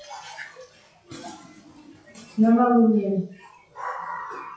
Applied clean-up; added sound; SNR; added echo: classical method WPE with log-MMSE.